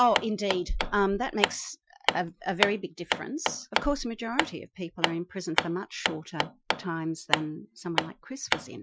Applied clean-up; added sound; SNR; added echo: classical method Wiener filter.